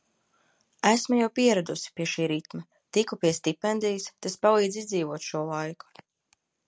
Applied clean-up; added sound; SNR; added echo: none; none; none; none.